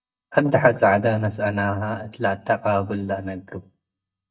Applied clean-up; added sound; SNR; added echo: neural mask model DeepFilterNet 3.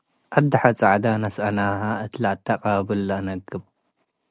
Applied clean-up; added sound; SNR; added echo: none; none; none; none.